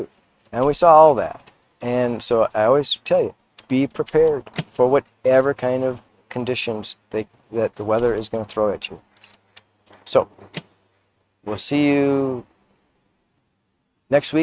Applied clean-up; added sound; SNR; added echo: neural mask model RNNoise.